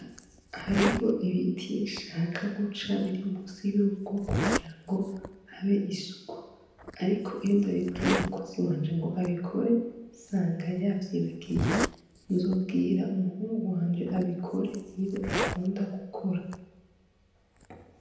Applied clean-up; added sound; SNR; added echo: none; Zipper (clothing); 7 dB; reverberation time 0.8 s.